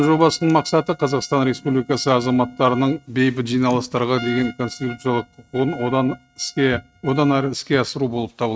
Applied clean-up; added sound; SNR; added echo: neural mask model RNNoise.